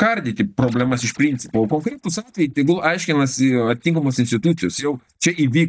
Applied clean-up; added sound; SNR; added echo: neural mask model DeepFilterNet 3.